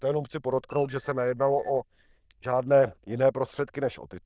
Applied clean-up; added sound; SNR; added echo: neural diffusion model UNIVERSE++.